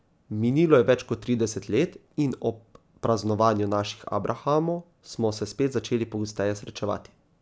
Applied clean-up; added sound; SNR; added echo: none; none; none; none.